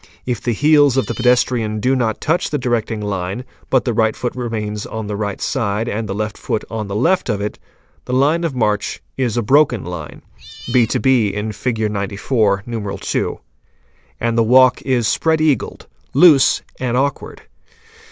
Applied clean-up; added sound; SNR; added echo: none; Cat; 17 dB; none.